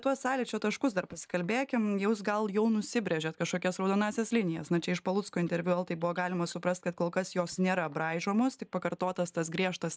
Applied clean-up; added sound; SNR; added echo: neural mask model DeepFilterNet 3.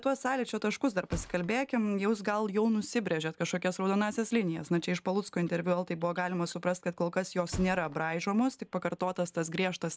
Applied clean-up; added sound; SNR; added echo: none; Thump, thud; 17 dB; none.